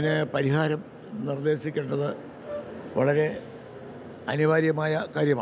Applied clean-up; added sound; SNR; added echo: none; Brass instrument; 17 dB; none.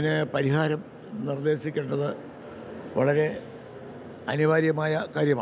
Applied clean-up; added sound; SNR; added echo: none; none; none; none.